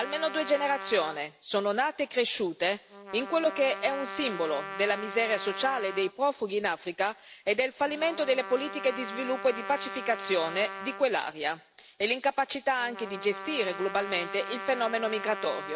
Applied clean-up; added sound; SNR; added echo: none; Trumpet; 11 dB; none.